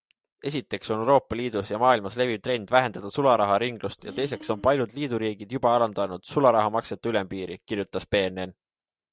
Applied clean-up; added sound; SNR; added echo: neural mask model RNNoise.